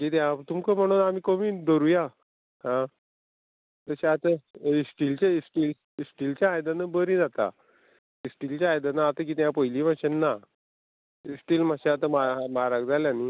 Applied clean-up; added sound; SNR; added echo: none; none; none; none.